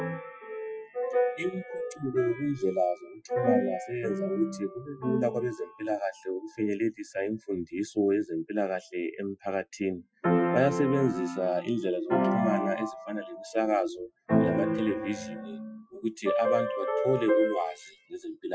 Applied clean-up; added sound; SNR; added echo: classical method Wiener filter.